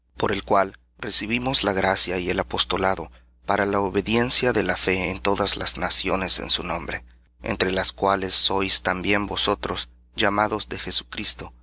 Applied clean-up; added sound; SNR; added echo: none; none; none; none.